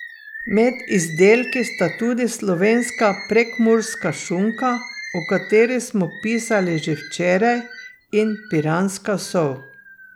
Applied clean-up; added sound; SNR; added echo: none; Bird; 14 dB; none.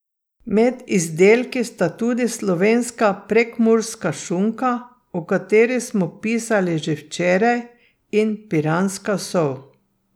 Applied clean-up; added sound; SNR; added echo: none; none; none; none.